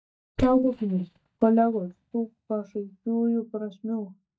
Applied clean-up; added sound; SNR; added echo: neural mask model DeepFilterNet 3.